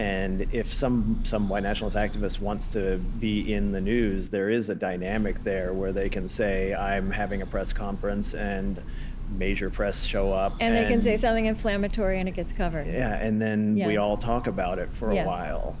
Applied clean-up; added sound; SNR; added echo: none; Bird / Breathing; 4 dB; none.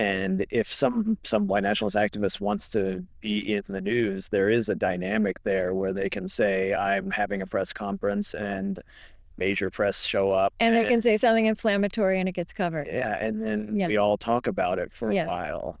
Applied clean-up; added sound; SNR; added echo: neural diffusion model UNIVERSE++.